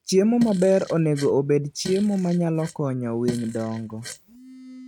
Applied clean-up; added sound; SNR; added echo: neural mask model RNNoise.